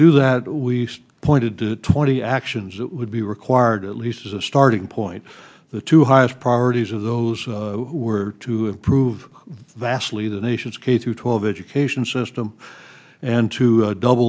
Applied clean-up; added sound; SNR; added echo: none; none; none; none.